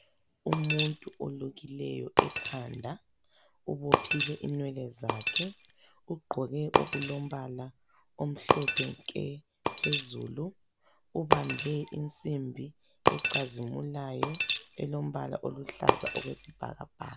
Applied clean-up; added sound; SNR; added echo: none; Shatter; -3 dB; none.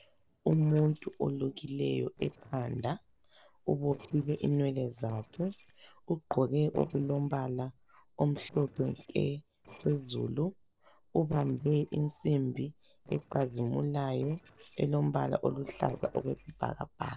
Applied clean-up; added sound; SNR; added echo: neural separator model SepFormer DNS4.